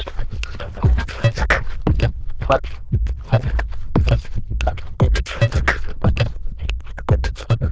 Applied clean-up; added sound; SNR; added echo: neural diffusion model UNIVERSE++.